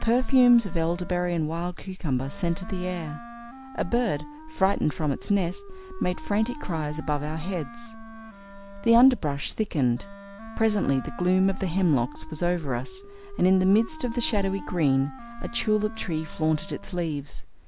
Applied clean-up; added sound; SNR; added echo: none; Wind instrument, woodwind instrument; 18 dB; none.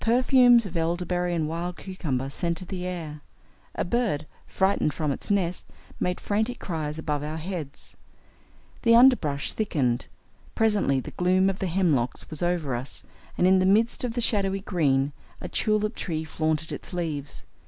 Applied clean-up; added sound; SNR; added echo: none; none; none; none.